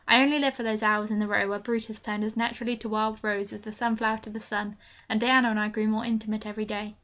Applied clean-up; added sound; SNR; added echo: none; none; none; none.